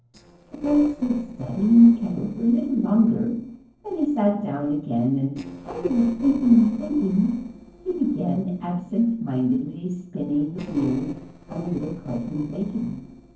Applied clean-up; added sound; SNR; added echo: neural separator model SepFormer DNS4.